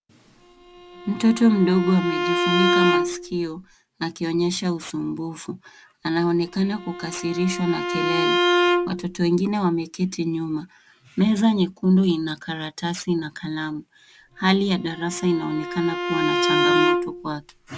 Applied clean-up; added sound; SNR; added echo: none; Bowed string instrument; 1 dB; none.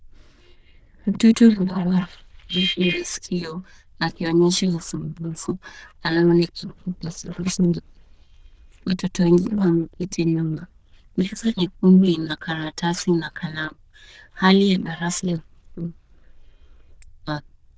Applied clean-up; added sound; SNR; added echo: neural diffusion model UNIVERSE++.